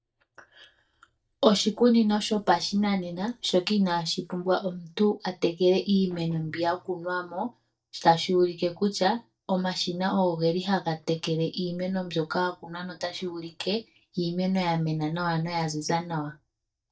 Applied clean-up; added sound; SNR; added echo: neural mask model DeepFilterNet 3.